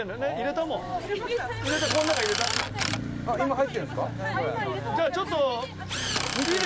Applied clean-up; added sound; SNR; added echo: none; Drill; 6 dB; none.